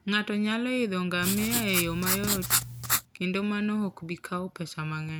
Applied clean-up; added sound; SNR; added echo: none; Writing; 0 dB; none.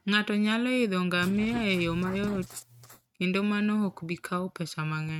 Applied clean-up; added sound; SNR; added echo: neural mask model RNNoise.